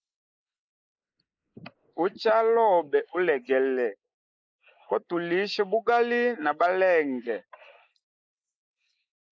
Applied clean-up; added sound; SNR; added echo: neural mask model Resemble Enhance denoiser.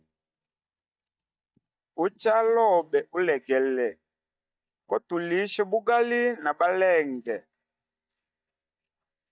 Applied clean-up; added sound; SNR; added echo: neural mask model DeepFilterNet 3.